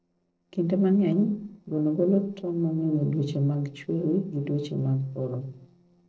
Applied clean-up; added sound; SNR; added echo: neural separator model SepFormer DNS4.